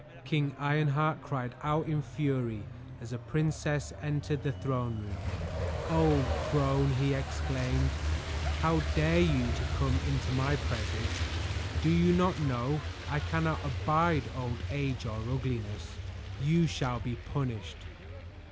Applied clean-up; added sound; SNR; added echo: none; Truck; 4 dB; none.